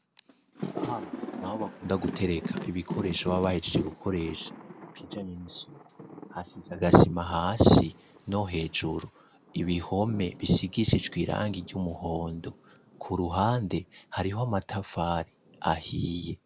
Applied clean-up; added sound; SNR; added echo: none; Thunder; 13 dB; none.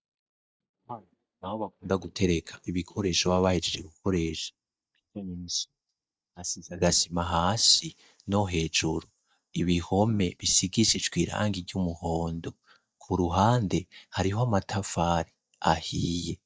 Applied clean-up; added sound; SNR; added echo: neural mask model DeepFilterNet 3.